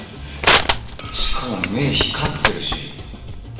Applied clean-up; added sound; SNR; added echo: none; Crushing; -3 dB; reverberation time 2.1 s.